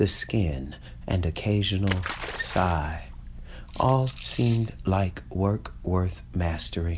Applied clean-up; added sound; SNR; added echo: none; Splash, splatter + Rattle / Rattle (instrument); 12 dB; none.